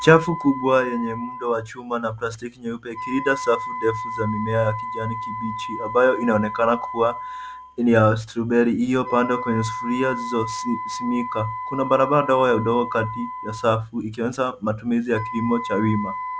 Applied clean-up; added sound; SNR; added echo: none; Wind instrument, woodwind instrument; 9 dB; none.